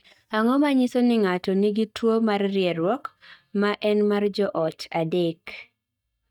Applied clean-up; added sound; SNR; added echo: neural mask model DeepFilterNet 3.